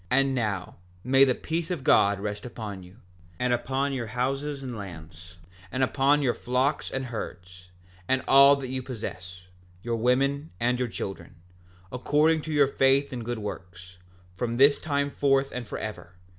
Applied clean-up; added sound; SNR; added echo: none; none; none; none.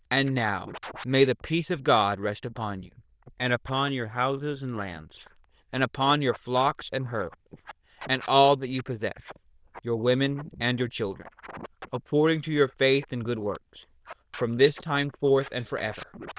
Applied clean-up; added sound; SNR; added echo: neural diffusion model UNIVERSE++.